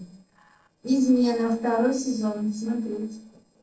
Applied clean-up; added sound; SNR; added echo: neural separator model SepFormer DNS4.